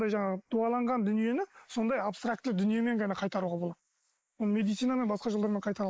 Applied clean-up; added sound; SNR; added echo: neural mask model Resemble Enhance denoiser.